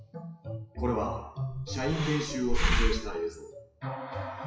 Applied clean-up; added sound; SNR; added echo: classical method WPE with log-MMSE.